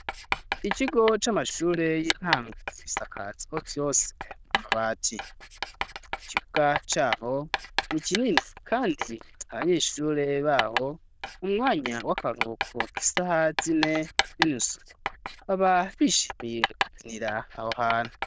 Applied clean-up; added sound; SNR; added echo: neural diffusion model UNIVERSE++.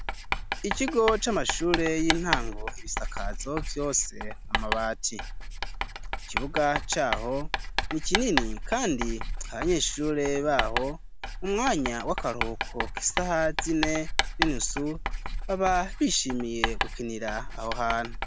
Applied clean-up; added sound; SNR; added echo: none; Writing; 2 dB; none.